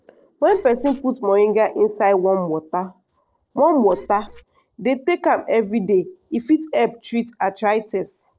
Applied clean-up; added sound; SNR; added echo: neural separator model SepFormer DNS4.